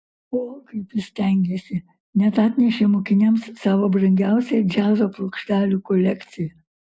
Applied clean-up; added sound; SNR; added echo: none; none; none; none.